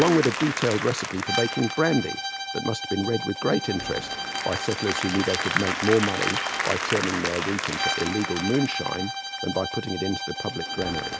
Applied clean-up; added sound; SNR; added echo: none; Bowed string instrument + Applause / Crowd; 3 dB; none.